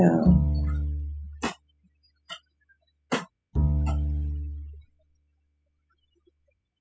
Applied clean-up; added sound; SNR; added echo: classical method spectral subtraction.